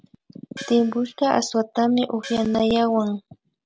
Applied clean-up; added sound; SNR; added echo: none; Gong; 19 dB; none.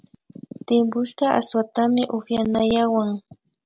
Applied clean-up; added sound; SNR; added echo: none; none; none; none.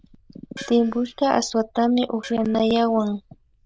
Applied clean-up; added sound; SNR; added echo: neural diffusion model UNIVERSE++.